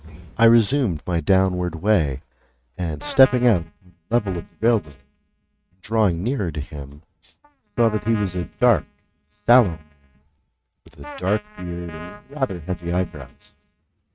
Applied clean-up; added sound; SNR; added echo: neural mask model RNNoise.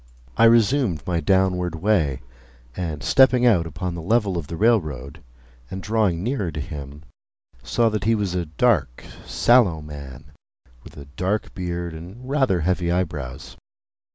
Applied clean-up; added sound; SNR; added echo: none; none; none; none.